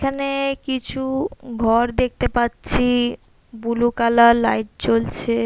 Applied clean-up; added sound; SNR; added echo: none; none; none; none.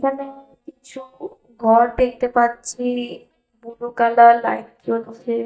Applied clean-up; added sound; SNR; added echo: neural mask model DeepFilterNet 3.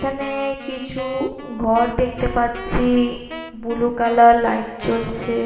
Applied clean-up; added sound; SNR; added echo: none; Wind instrument, woodwind instrument; 16 dB; reverberation time 2.0 s.